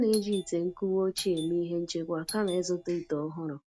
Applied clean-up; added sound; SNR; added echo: none; Doorbell; 14 dB; none.